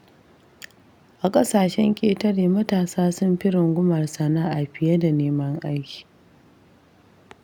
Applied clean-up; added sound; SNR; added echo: none; none; none; none.